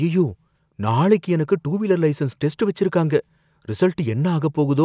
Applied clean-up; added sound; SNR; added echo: none; none; none; none.